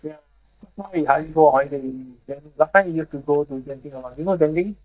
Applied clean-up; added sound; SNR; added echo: neural mask model DeepFilterNet 3.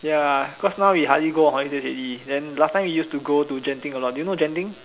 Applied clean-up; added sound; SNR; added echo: none; none; none; none.